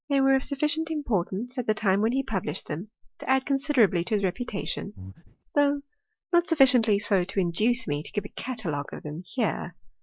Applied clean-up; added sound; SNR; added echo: neural mask model DeepFilterNet 3.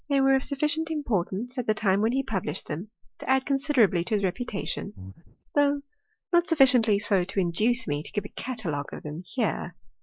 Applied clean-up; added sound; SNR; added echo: neural mask model Resemble Enhance denoiser.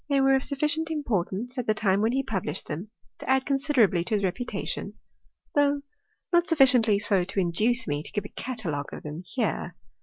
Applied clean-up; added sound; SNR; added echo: none; none; none; none.